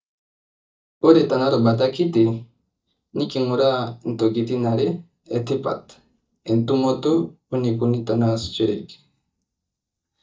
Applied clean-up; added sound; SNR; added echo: neural mask model DeepFilterNet 3.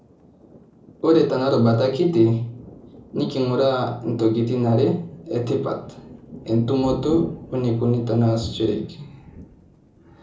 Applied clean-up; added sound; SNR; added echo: none; Thunder; 17 dB; reverberation time 0.6 s.